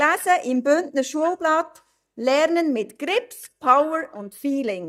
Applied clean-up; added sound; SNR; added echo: neural mask model DeepFilterNet 3.